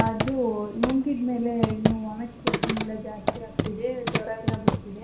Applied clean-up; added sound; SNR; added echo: none; Computer keyboard; -1 dB; reverberation time 0.6 s.